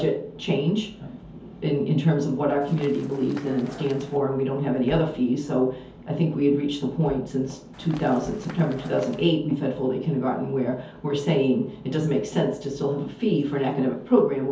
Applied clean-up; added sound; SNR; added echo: none; Run; 19 dB; reverberation time 0.5 s.